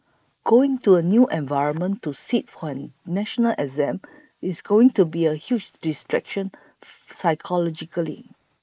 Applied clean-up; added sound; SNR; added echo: neural mask model Resemble Enhance denoiser.